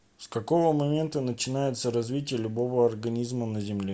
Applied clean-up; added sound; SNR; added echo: none; none; none; none.